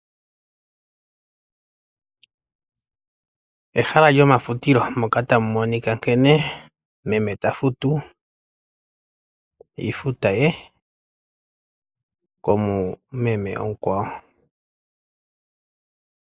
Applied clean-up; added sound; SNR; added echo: neural mask model Resemble Enhance denoiser.